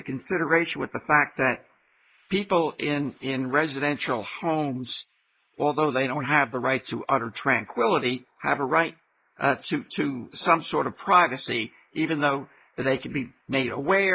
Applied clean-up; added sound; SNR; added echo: neural mask model Resemble Enhance denoiser.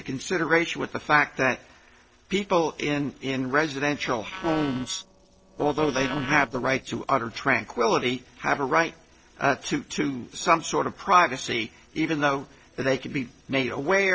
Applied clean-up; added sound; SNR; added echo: neural separator model SepFormer DNS4.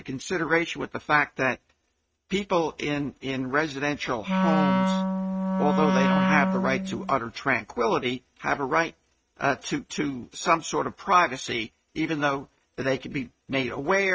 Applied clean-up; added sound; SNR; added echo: neural mask model RNNoise.